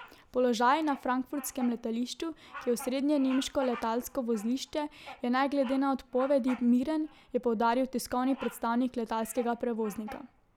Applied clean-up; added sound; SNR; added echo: none; Bird vocalization, bird call, bird song; 20 dB; none.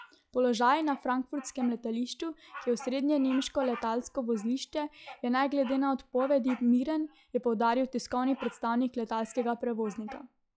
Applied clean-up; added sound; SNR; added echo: classical method log-MMSE.